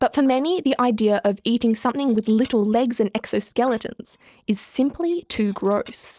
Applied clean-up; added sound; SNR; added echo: neural separator model SepFormer DNS4.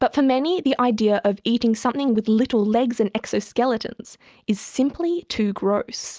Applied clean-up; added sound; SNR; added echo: none; none; none; none.